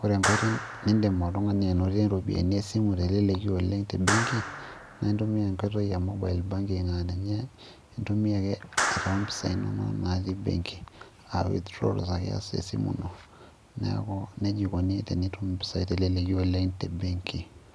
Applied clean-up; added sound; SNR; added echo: none; Clapping; 8 dB; none.